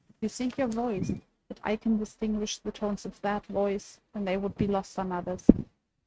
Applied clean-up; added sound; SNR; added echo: neural mask model RNNoise.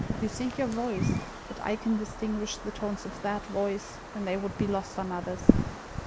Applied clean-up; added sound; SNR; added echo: none; Wind; 0 dB; none.